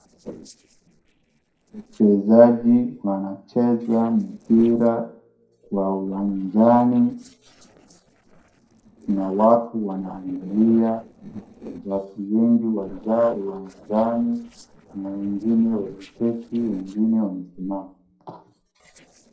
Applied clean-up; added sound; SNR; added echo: neural separator model SepFormer DNS4.